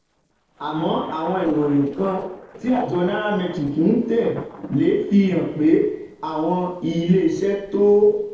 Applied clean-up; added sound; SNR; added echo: neural separator model SepFormer DNS4.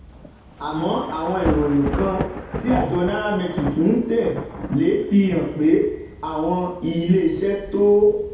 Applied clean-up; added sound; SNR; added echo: none; Thunder / Rain; 10 dB; reverberation time 2.0 s.